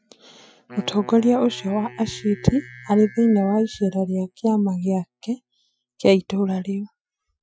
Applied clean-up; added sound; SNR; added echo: classical method Wiener filter.